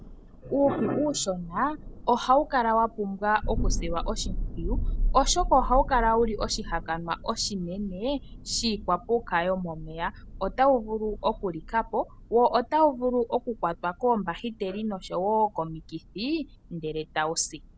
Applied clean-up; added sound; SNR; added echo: none; Thunder; 7 dB; none.